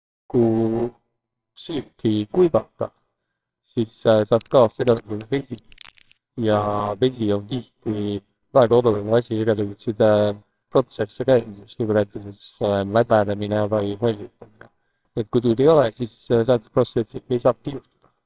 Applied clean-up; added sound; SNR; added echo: neural separator model SepFormer WHAMR!.